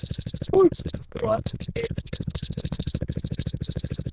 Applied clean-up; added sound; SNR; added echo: neural diffusion model UNIVERSE++.